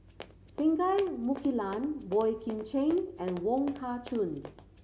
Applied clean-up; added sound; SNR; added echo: none; Run; 18 dB; none.